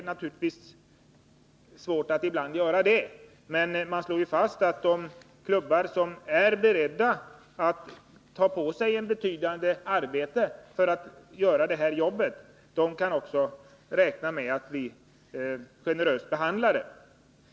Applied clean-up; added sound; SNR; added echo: none; none; none; none.